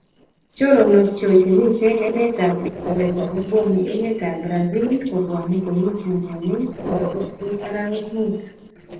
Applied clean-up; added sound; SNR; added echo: neural separator model SepFormer DNS4.